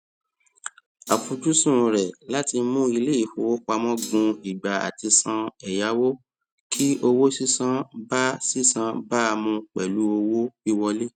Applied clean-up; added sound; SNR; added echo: none; Thump, thud; 15 dB; none.